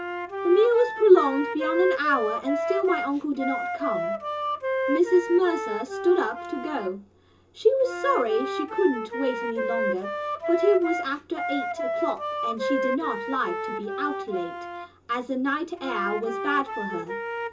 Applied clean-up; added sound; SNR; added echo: none; Wind instrument, woodwind instrument; 5 dB; reverberation time 0.2 s.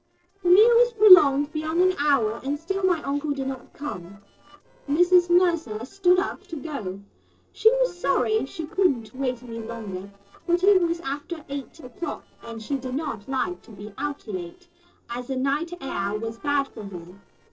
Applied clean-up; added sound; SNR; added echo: neural separator model SepFormer DNS4.